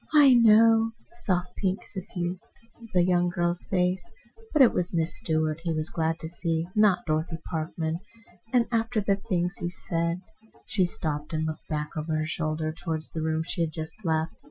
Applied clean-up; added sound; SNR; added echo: classical method Wiener filter.